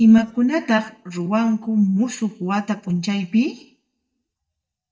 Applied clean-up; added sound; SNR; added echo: neural mask model DeepFilterNet 3.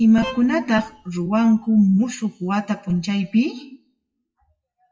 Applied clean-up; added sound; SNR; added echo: classical method WPE with log-MMSE.